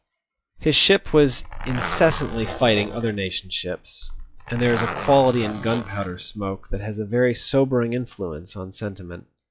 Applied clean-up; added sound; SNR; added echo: classical method log-MMSE.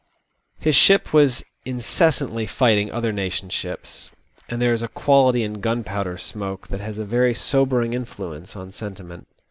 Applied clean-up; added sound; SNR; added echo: none; none; none; none.